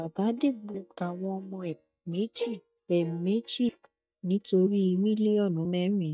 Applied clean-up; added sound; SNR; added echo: neural mask model DeepFilterNet 3.